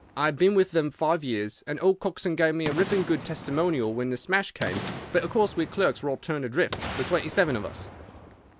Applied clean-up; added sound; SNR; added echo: none; Boom; 13 dB; none.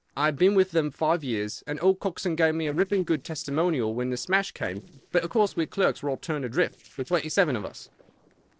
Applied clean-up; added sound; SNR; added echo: neural separator model SepFormer DNS4.